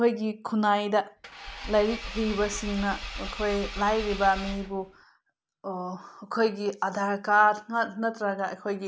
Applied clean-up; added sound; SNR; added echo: none; Engine / Car; 10 dB; none.